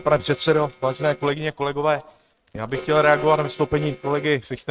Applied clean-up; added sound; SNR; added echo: neural mask model RNNoise.